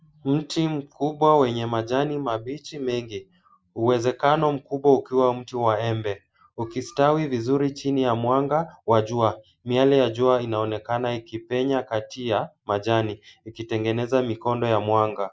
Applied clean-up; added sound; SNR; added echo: none; none; none; none.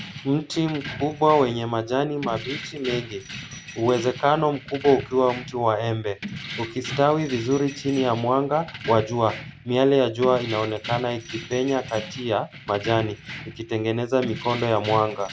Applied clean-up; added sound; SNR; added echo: none; Keys jangling; 13 dB; none.